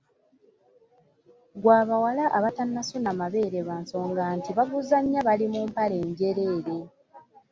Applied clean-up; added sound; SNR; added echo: none; none; none; none.